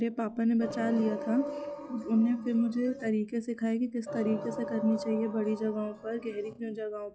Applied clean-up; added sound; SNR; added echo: classical method log-MMSE.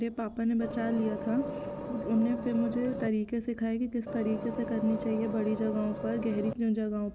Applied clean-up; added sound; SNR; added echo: none; Vehicle; 7 dB; none.